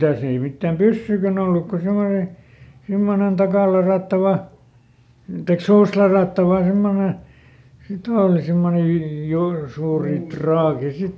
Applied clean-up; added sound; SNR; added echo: none; none; none; none.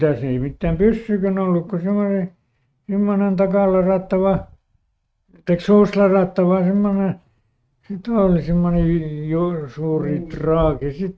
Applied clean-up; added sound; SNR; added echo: neural mask model RNNoise.